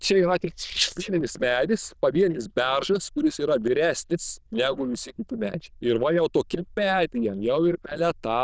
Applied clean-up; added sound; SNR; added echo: neural diffusion model UNIVERSE++.